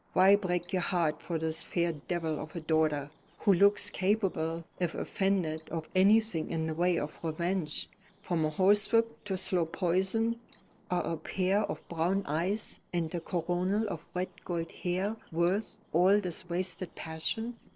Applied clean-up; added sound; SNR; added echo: neural separator model SepFormer DNS4.